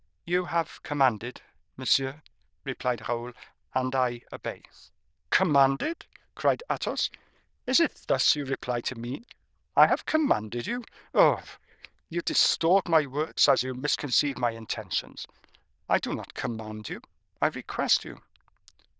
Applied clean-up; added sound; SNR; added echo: neural diffusion model UNIVERSE++.